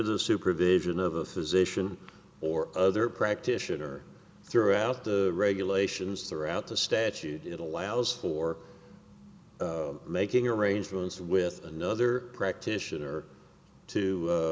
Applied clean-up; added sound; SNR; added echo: none; none; none; none.